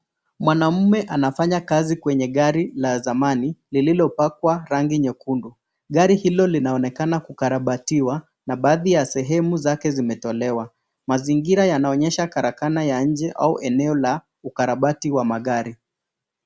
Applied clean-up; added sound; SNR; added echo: none; none; none; none.